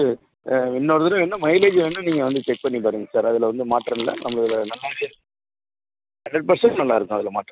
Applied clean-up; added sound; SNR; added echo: none; Crumpling, crinkling; 12 dB; none.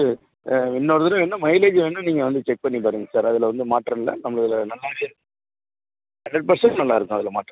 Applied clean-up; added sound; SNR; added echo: none; none; none; none.